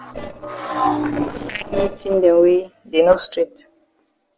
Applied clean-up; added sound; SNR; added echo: neural separator model SepFormer DNS4.